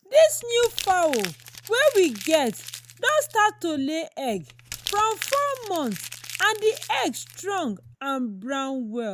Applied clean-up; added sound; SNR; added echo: none; Crumpling, crinkling; 14 dB; none.